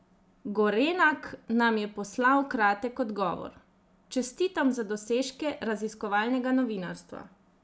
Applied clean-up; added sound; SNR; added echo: none; none; none; none.